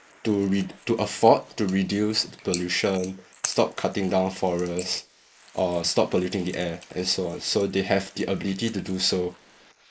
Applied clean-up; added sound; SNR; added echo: neural mask model Resemble Enhance denoiser.